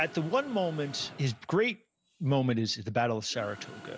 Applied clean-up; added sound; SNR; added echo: none; Mechanisms; 19 dB; none.